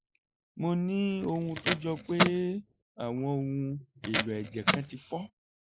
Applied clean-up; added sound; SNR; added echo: neural mask model Resemble Enhance denoiser.